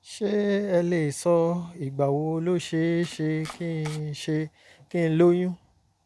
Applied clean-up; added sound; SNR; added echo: none; Domestic sounds, home sounds; 18 dB; none.